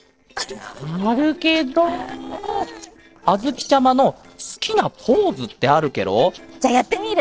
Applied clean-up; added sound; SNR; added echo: neural separator model SepFormer DNS4.